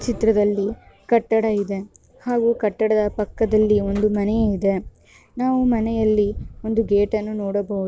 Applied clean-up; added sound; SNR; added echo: none; none; none; none.